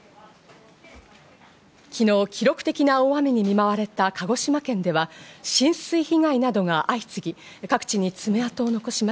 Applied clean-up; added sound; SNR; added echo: none; none; none; none.